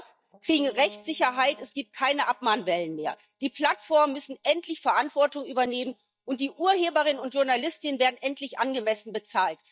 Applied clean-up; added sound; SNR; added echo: neural mask model DeepFilterNet 3.